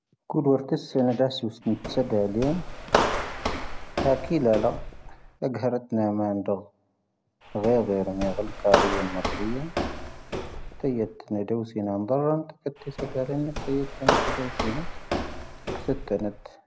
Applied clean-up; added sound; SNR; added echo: none; Walk, footsteps; 2 dB; none.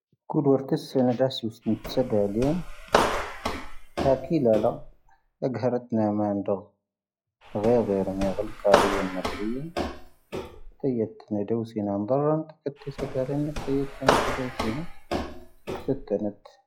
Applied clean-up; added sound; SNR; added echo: classical method log-MMSE.